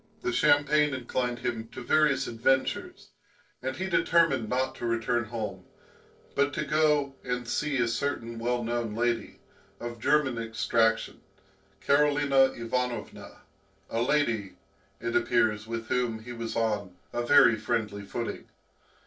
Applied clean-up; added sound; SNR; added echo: neural separator model SepFormer DNS4.